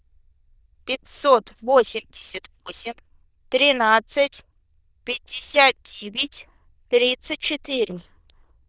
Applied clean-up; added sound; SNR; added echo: neural diffusion model UNIVERSE++.